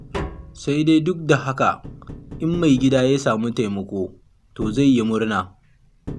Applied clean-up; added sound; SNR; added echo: none; Tap; 15 dB; none.